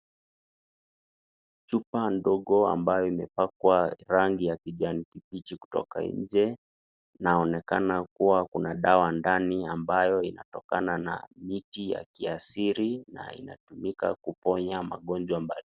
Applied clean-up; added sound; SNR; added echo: none; none; none; none.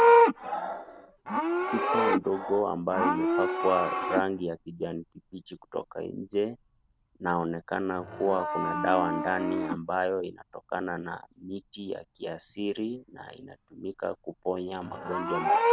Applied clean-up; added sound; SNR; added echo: none; Livestock, farm animals, working animals; -2 dB; none.